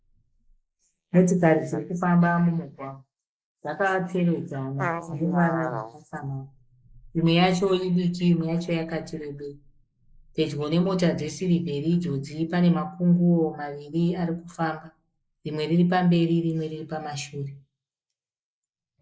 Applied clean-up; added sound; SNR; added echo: neural mask model Resemble Enhance denoiser.